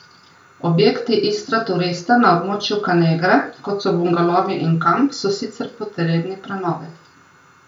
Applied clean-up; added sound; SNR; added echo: none; none; none; reverberation time 0.2 s.